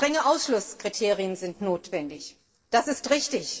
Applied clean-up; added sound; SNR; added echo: neural separator model SepFormer DNS4.